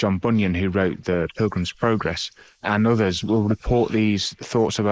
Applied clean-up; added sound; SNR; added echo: neural mask model Resemble Enhance denoiser.